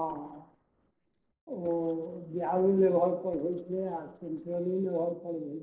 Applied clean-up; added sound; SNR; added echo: neural separator model SepFormer DNS4.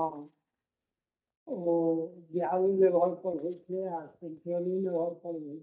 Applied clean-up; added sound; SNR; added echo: neural mask model DeepFilterNet 3.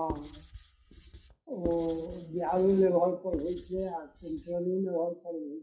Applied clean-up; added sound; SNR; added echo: classical method WPE with log-MMSE.